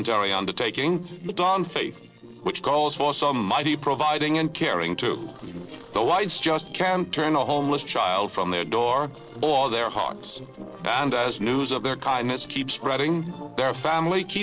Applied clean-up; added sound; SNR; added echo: neural separator model SepFormer DNS4.